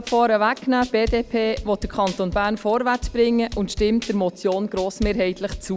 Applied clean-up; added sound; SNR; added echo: none; Drum kit; 13 dB; none.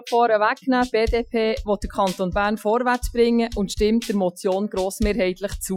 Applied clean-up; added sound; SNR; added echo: classical method Wiener filter.